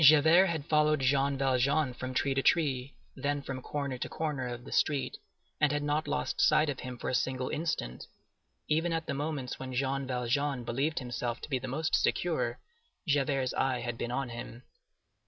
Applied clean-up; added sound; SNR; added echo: none; none; none; none.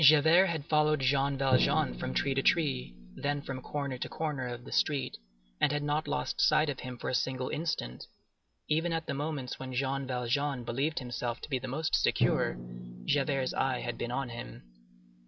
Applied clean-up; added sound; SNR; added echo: none; Drum; 10 dB; none.